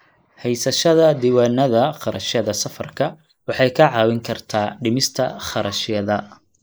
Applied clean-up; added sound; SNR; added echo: neural mask model Resemble Enhance denoiser.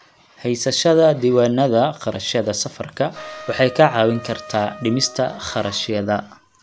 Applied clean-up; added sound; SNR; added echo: none; Wind instrument, woodwind instrument; 19 dB; none.